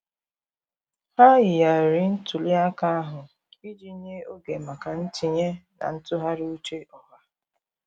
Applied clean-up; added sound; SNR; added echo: none; none; none; none.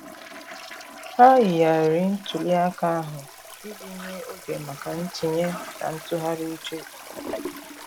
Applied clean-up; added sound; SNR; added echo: none; Toilet flush; 15 dB; none.